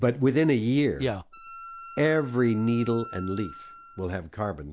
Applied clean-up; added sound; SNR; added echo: none; Wind instrument, woodwind instrument; 18 dB; none.